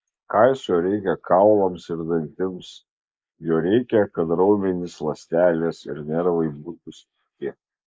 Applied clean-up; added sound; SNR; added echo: neural mask model Resemble Enhance denoiser.